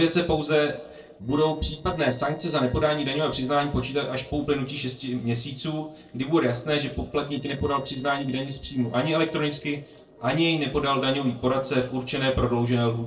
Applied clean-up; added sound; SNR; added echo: neural separator model SepFormer DNS4.